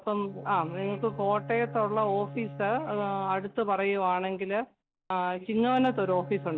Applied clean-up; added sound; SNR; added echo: none; Bowed string instrument; 15 dB; none.